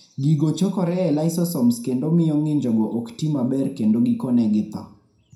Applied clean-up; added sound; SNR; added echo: none; none; none; reverberation time 0.4 s.